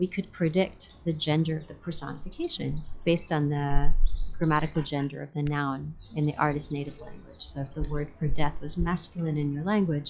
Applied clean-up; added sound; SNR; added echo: classical method log-MMSE.